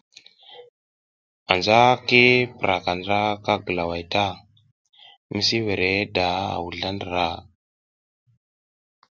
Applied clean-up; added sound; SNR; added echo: none; none; none; none.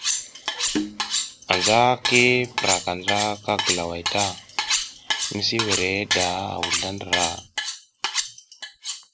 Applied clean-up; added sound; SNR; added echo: none; Cutlery, silverware; 1 dB; none.